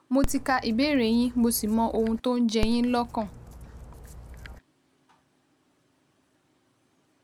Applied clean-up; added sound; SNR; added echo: none; Dog; 7 dB; none.